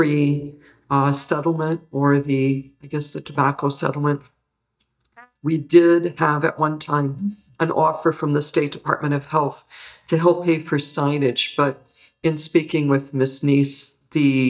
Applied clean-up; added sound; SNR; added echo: neural mask model DeepFilterNet 3.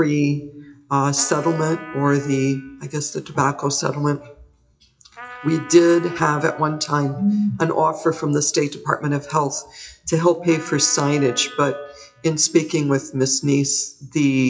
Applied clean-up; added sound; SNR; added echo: classical method WPE with log-MMSE.